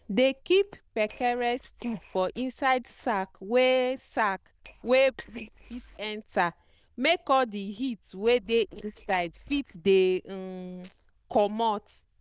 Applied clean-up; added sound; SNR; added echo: neural diffusion model UNIVERSE++.